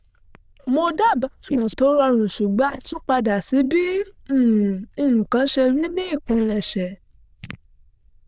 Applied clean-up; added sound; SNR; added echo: neural diffusion model UNIVERSE++.